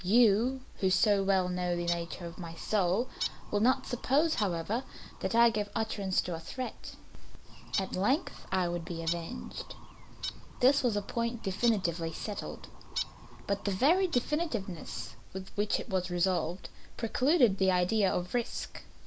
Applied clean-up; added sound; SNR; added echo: none; Bird; 13 dB; none.